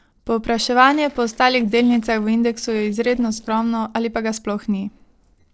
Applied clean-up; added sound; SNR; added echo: neural separator model SepFormer DNS4.